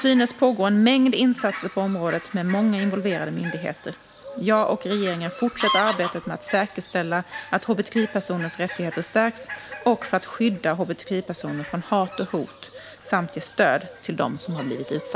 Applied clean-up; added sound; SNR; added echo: none; Fowl; 13 dB; none.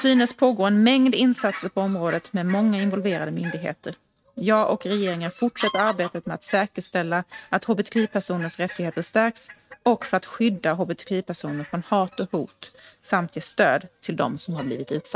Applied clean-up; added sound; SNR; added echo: neural mask model RNNoise.